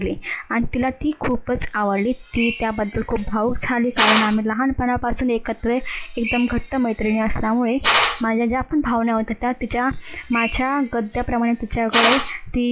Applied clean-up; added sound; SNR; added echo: classical method log-MMSE.